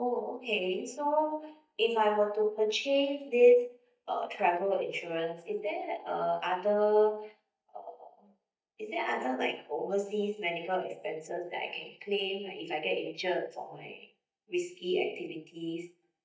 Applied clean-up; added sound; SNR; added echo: neural mask model DeepFilterNet 3.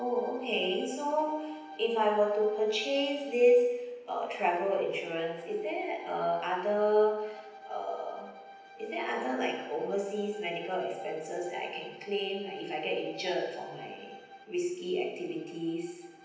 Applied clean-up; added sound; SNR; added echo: none; Bowed string instrument; 19 dB; reverberation time 0.9 s.